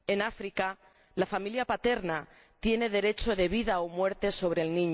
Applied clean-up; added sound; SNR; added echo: none; none; none; none.